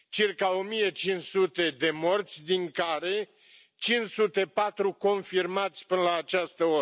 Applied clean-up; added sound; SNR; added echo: none; none; none; none.